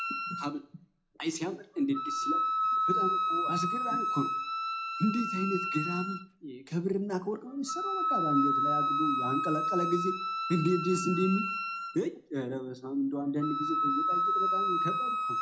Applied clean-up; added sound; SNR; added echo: none; Wind instrument, woodwind instrument; -1 dB; reverberation time 0.3 s.